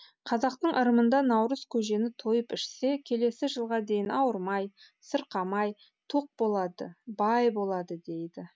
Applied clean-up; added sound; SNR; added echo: none; none; none; none.